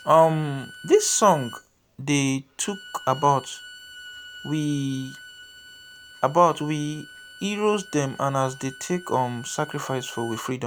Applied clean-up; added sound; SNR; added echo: none; Bowed string instrument; 19 dB; none.